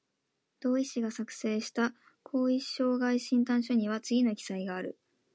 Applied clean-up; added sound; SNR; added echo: none; none; none; none.